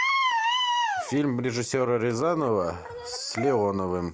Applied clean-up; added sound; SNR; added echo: none; none; none; none.